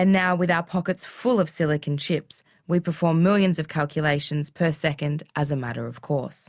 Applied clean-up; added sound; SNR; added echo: none; none; none; none.